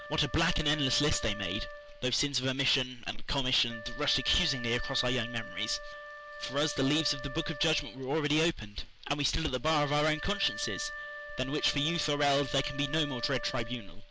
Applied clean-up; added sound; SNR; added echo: none; Wind instrument, woodwind instrument; 13 dB; none.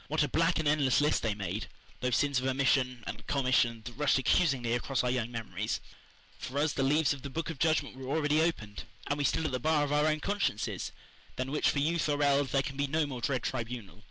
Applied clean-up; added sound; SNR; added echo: none; none; none; none.